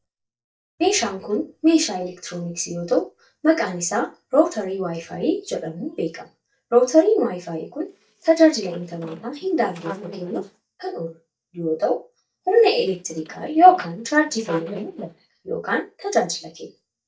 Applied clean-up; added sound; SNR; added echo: neural mask model DeepFilterNet 3.